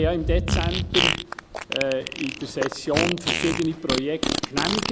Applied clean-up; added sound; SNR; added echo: none; Fart; -1 dB; none.